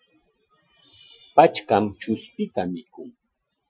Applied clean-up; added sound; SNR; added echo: classical method Wiener filter.